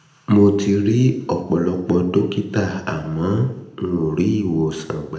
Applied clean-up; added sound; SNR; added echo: none; none; none; reverberation time 0.7 s.